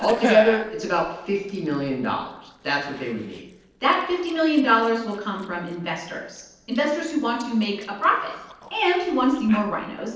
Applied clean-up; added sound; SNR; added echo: neural separator model SepFormer DNS4.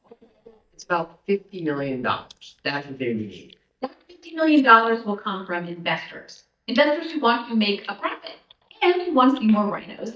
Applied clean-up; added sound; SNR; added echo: neural mask model DeepFilterNet 3.